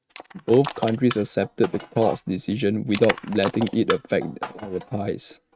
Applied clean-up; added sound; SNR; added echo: neural mask model RNNoise.